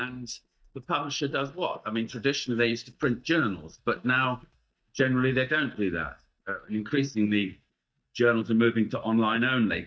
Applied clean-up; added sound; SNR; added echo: neural mask model DeepFilterNet 3.